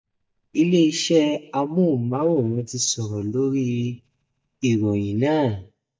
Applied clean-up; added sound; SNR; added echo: neural mask model DeepFilterNet 3.